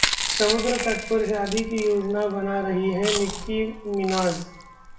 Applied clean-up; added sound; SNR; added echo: none; Chewing, mastication; 6 dB; reverberation time 0.6 s.